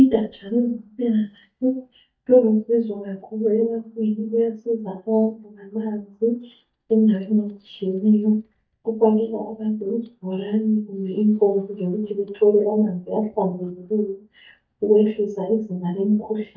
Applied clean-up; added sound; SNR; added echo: neural mask model DeepFilterNet 3.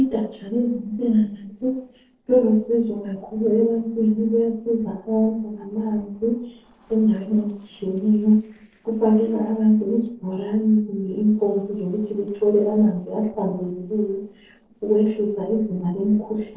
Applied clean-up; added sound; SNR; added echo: neural separator model SepFormer DNS4.